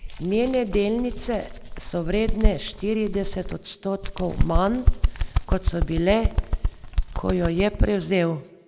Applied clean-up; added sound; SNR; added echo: none; Bird; 0 dB; none.